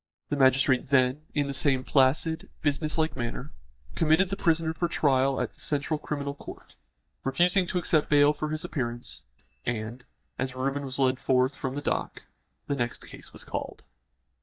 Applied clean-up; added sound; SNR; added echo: neural mask model DeepFilterNet 3.